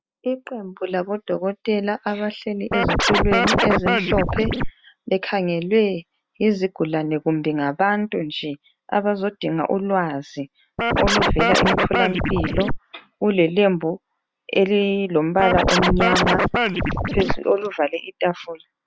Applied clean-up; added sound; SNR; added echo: none; Scratching (performance technique); -3 dB; none.